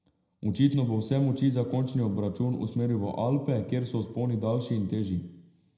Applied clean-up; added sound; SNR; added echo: none; none; none; reverberation time 0.8 s.